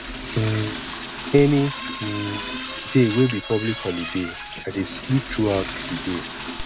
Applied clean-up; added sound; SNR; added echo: none; Toilet flush / Door; 8 dB; none.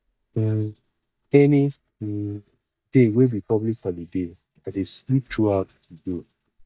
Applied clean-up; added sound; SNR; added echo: neural mask model DeepFilterNet 3.